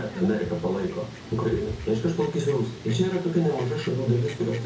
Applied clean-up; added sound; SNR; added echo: none; Fowl; 14 dB; reverberation time 0.6 s.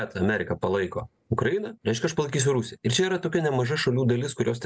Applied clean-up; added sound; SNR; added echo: none; none; none; none.